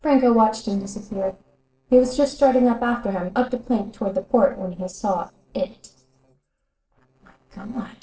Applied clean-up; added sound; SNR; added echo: neural separator model SepFormer DNS4.